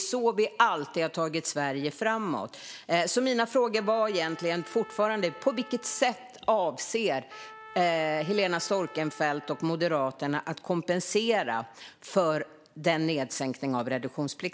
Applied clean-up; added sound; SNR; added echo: none; Trumpet; 19 dB; none.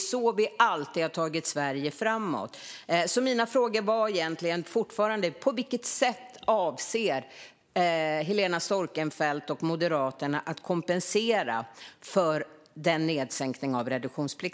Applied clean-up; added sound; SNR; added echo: none; none; none; none.